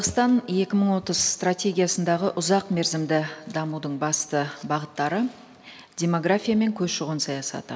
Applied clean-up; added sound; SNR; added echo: none; none; none; none.